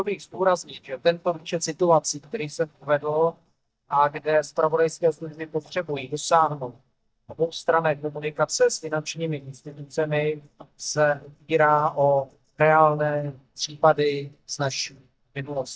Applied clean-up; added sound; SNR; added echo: neural mask model DeepFilterNet 3.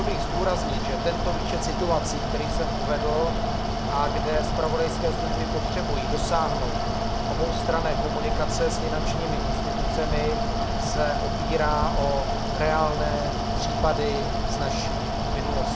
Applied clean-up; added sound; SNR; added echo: none; Mechanical fan; -4 dB; reverberation time 0.3 s.